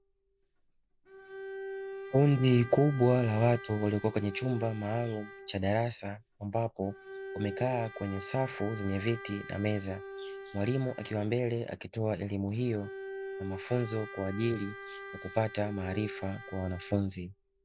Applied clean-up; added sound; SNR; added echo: none; Bowed string instrument; 13 dB; none.